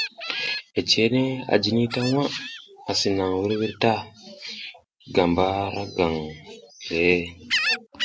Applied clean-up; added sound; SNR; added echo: none; Gull, seagull; 10 dB; none.